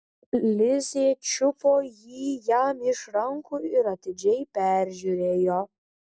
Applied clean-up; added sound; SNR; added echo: none; none; none; none.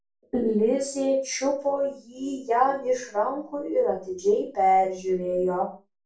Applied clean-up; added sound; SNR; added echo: none; none; none; reverberation time 0.3 s.